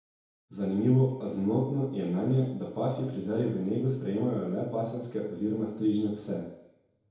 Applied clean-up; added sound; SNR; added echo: none; none; none; reverberation time 1.9 s.